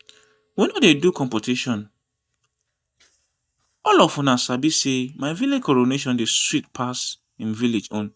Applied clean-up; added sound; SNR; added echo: neural mask model DeepFilterNet 3.